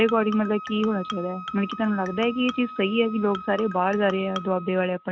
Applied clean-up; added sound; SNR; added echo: none; Marimba, xylophone + Wind instrument, woodwind instrument; 13 dB; none.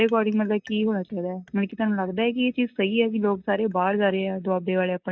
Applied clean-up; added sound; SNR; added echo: neural mask model DeepFilterNet 3.